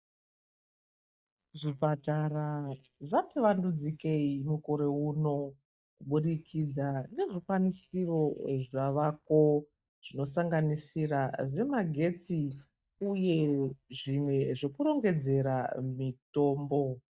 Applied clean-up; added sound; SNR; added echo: neural mask model DeepFilterNet 3.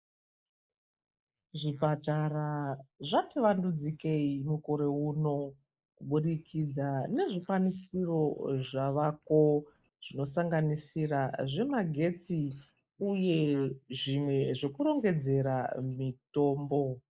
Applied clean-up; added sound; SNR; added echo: neural mask model Resemble Enhance denoiser.